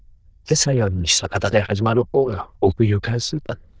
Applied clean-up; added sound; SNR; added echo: neural diffusion model UNIVERSE++.